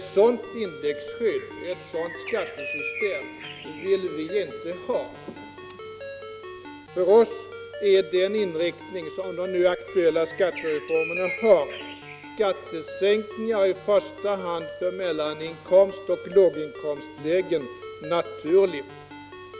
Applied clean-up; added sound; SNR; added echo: none; Bird + Ringtone; 13 dB; none.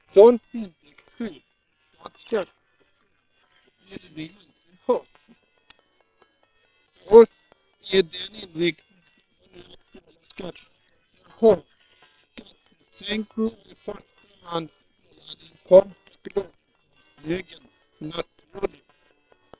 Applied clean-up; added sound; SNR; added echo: neural separator model SepFormer WHAM!.